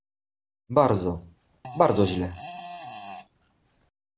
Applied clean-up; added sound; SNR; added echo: none; Fart; 14 dB; none.